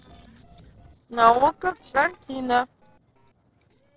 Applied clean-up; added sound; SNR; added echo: neural separator model SepFormer DNS4.